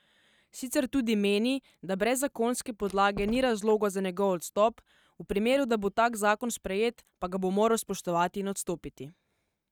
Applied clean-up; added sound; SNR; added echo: neural mask model RNNoise.